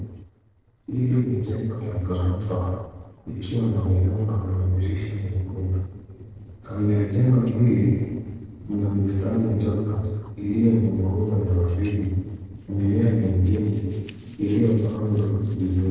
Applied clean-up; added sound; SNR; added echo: neural separator model SepFormer DNS4.